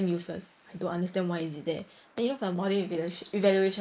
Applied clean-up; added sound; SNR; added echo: neural mask model Resemble Enhance denoiser.